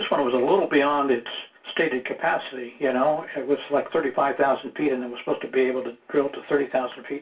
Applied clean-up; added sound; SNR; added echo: none; none; none; reverberation time 0.2 s.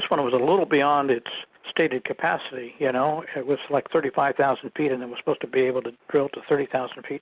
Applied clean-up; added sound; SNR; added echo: none; none; none; none.